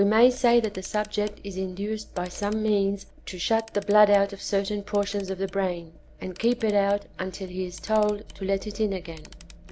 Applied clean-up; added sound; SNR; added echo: none; Camera; 20 dB; none.